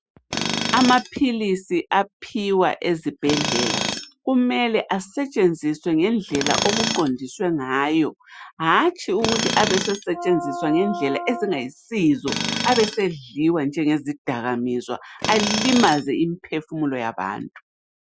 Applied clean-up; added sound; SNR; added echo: classical method Wiener filter.